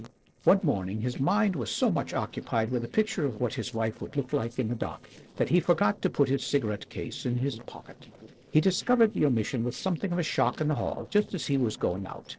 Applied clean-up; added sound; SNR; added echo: neural separator model SepFormer DNS4.